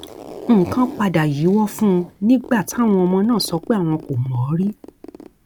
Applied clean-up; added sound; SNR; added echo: none; Zipper (clothing); 19 dB; none.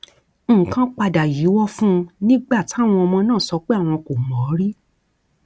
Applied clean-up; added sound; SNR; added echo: none; none; none; none.